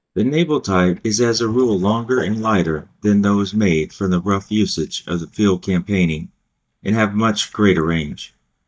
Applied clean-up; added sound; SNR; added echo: neural mask model DeepFilterNet 3.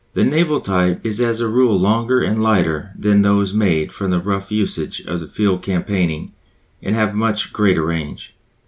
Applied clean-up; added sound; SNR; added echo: none; none; none; none.